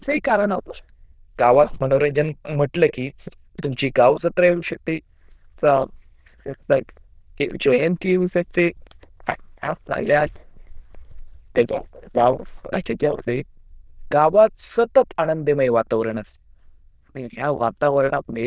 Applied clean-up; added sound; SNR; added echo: neural diffusion model UNIVERSE++.